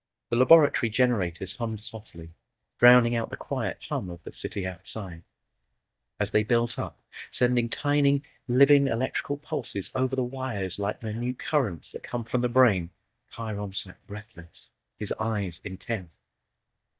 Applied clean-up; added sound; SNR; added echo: neural mask model DeepFilterNet 3.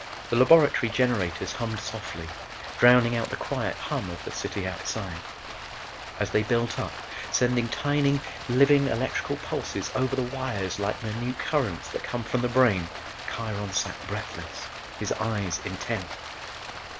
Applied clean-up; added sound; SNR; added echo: none; Stream; 11 dB; none.